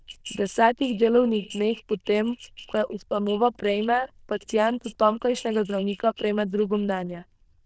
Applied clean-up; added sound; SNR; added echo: neural diffusion model UNIVERSE++.